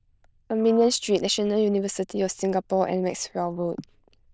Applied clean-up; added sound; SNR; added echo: neural diffusion model UNIVERSE++.